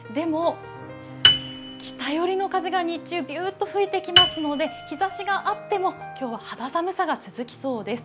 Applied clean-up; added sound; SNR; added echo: none; Piano; -3 dB; none.